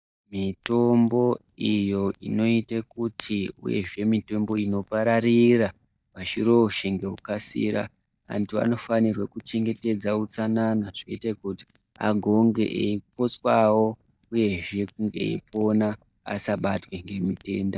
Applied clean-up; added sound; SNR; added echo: neural mask model DeepFilterNet 3.